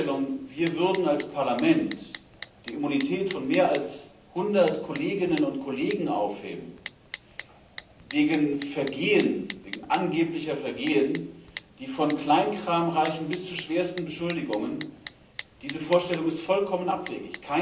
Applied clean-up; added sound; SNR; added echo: none; Typing; 17 dB; reverberation time 0.6 s.